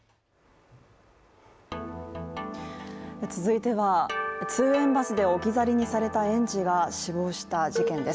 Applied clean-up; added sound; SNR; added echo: none; none; none; none.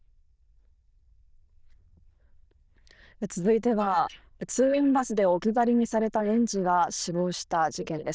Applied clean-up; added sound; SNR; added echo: neural diffusion model UNIVERSE++.